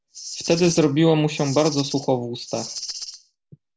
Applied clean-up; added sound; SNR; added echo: none; Rattle (instrument); 13 dB; none.